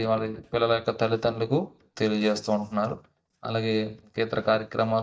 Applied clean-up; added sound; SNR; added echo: neural mask model DeepFilterNet 3.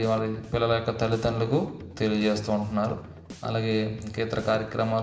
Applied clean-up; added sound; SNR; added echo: none; Drum kit; 18 dB; reverberation time 0.9 s.